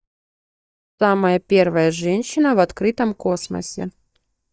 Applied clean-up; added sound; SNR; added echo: neural mask model DeepFilterNet 3.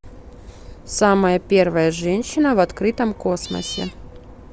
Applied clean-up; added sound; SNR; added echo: none; Cat; 15 dB; none.